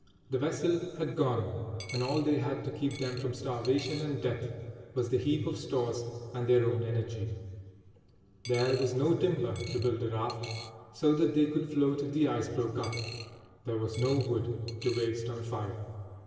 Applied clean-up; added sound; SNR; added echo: none; Coin (dropping); 16 dB; reverberation time 1.8 s.